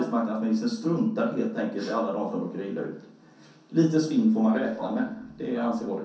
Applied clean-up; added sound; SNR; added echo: none; Bark; 16 dB; reverberation time 0.6 s.